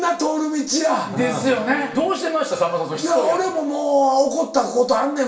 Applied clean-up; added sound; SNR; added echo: none; none; none; reverberation time 0.3 s.